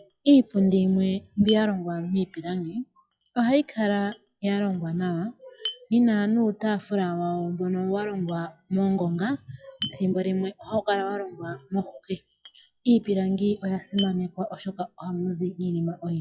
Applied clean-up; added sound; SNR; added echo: classical method log-MMSE.